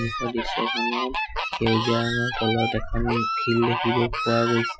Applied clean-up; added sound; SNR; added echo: classical method Wiener filter.